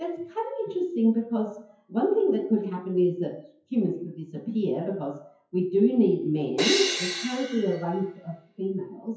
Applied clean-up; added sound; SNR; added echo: classical method WPE with log-MMSE.